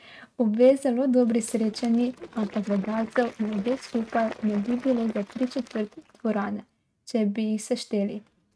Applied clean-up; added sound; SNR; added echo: neural mask model RNNoise.